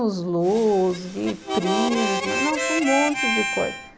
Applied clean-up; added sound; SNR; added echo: none; Harmonica; 3 dB; none.